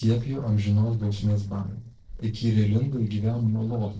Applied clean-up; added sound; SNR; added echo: neural separator model SepFormer DNS4.